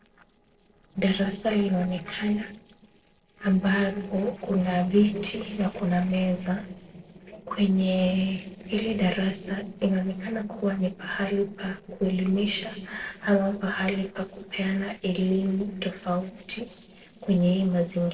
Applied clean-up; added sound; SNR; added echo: neural separator model SepFormer DNS4.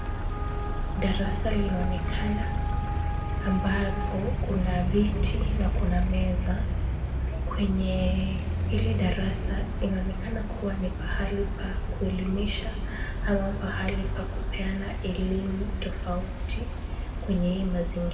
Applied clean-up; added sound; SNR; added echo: none; Traffic noise, roadway noise; -3 dB; reverberation time 1.9 s.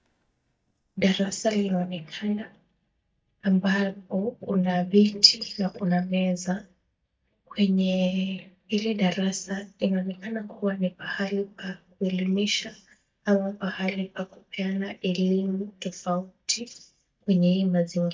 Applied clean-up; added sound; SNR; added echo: neural mask model DeepFilterNet 3.